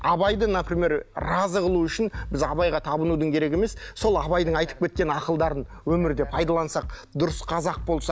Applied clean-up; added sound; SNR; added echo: none; Bass drum; 12 dB; none.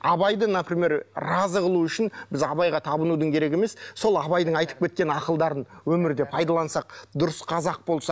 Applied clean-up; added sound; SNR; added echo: none; none; none; none.